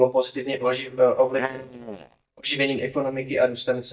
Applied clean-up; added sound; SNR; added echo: neural mask model DeepFilterNet 3.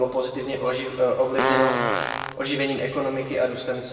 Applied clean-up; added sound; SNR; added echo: none; Fart; 2 dB; reverberation time 2.0 s.